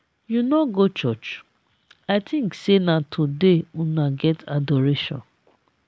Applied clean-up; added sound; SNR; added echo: none; none; none; none.